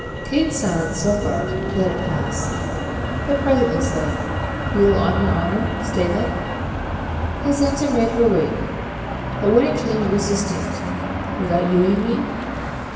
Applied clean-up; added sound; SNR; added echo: none; Motor vehicle (road); 3 dB; reverberation time 1.2 s.